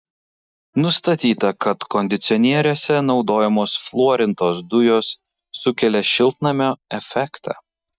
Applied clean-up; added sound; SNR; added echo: neural mask model DeepFilterNet 3.